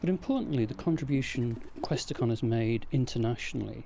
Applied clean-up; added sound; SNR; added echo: none; Bird + Bathtub (filling or washing); 12 dB; none.